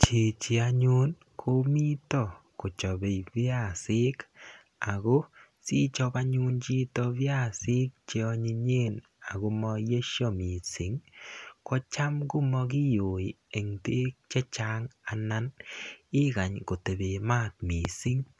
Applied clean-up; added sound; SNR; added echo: none; none; none; none.